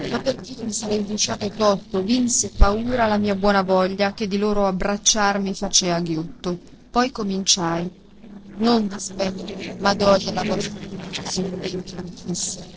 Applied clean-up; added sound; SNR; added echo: neural separator model SepFormer DNS4.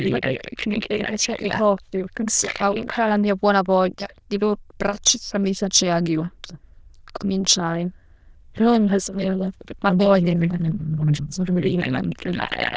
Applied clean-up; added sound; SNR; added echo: neural diffusion model UNIVERSE++.